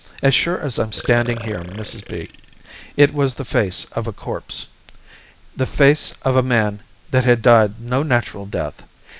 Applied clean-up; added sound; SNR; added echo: none; Burping, eructation; 18 dB; none.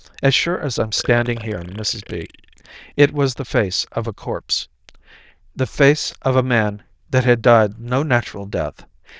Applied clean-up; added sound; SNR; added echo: neural diffusion model UNIVERSE++.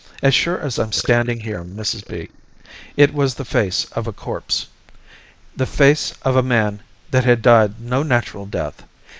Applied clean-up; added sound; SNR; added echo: neural mask model Resemble Enhance denoiser.